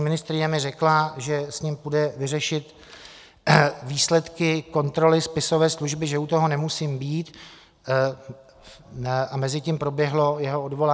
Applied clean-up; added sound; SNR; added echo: none; none; none; none.